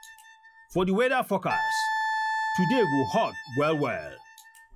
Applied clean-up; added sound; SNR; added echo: classical method log-MMSE.